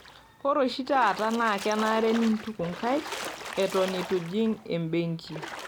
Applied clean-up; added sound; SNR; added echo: none; Splash, splatter; 12 dB; none.